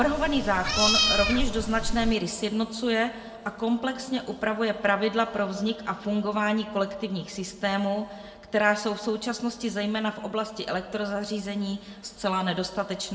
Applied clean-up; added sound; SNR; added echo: none; Meow; -1 dB; reverberation time 0.9 s.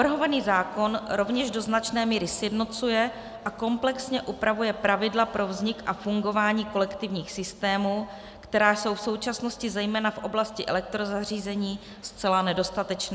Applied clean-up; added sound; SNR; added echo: none; none; none; none.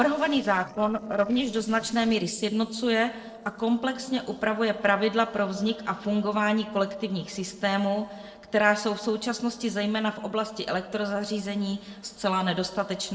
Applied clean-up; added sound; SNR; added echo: neural separator model SepFormer DNS4.